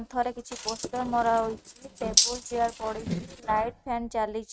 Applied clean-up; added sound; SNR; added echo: neural mask model RNNoise.